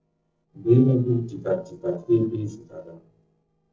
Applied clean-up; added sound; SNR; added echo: neural separator model SepFormer DNS4.